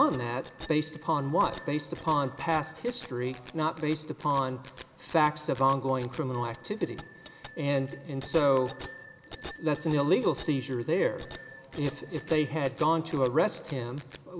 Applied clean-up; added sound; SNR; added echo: none; Bicycle bell; 18 dB; none.